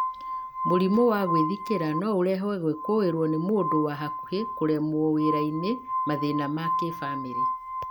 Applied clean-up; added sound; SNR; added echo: none; Glass; 5 dB; none.